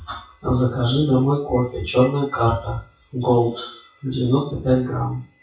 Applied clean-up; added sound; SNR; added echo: classical method WPE with log-MMSE.